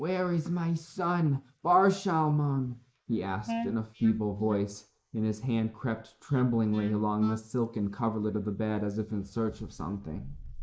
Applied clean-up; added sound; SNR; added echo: neural mask model Resemble Enhance denoiser.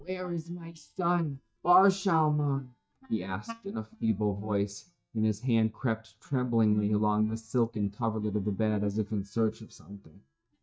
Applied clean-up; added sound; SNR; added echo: neural mask model DeepFilterNet 3.